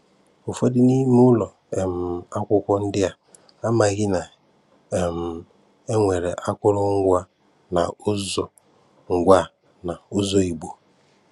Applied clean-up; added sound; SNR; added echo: none; none; none; none.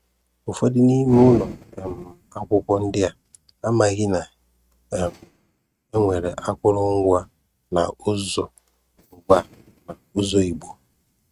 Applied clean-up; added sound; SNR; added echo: neural mask model RNNoise.